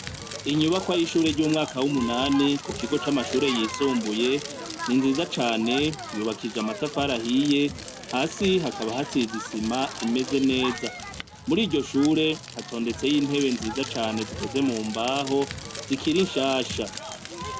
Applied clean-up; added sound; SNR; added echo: none; Crackle; 10 dB; none.